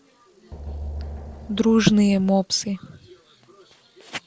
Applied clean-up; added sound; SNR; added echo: none; Drum; 11 dB; none.